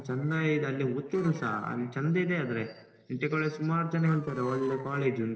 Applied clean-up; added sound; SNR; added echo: neural separator model SepFormer DNS4.